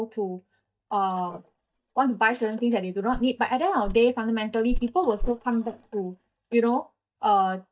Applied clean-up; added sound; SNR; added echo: neural mask model DeepFilterNet 3.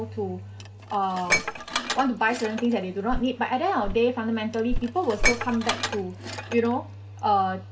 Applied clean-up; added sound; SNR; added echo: none; Dishes, pots, and pans + Walk, footsteps; 4 dB; none.